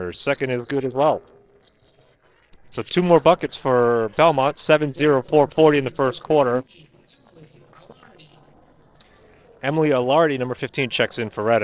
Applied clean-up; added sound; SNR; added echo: neural separator model SepFormer DNS4.